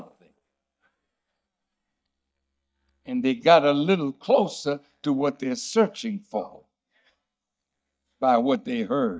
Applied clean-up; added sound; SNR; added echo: neural mask model DeepFilterNet 3.